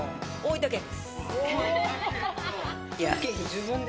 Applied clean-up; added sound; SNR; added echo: none; none; none; none.